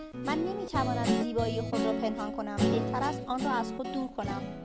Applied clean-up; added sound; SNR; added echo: none; Guitar; -2 dB; none.